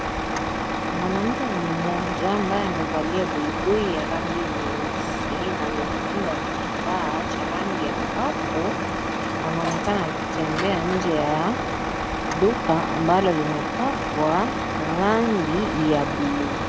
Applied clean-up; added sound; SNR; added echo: none; Truck; 0 dB; none.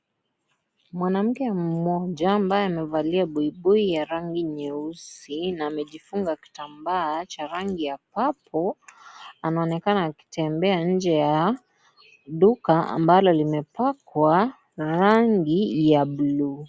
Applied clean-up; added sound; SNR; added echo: none; none; none; none.